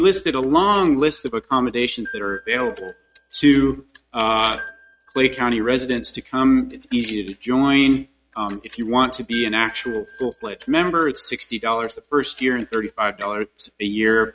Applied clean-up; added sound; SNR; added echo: neural mask model RNNoise.